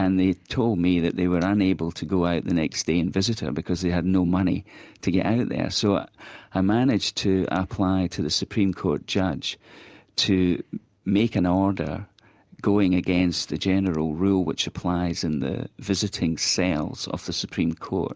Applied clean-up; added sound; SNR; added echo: none; none; none; none.